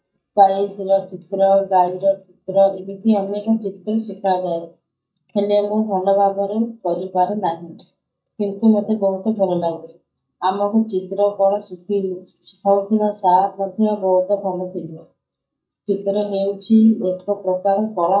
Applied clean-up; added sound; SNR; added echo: neural mask model DeepFilterNet 3.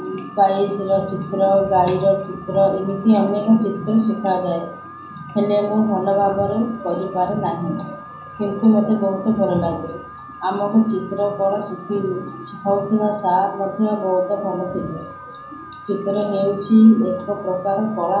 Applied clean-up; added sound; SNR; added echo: none; Alarm; 18 dB; reverberation time 0.6 s.